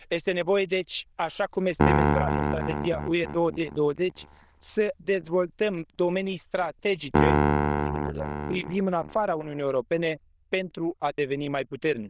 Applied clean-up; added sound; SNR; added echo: neural diffusion model UNIVERSE++.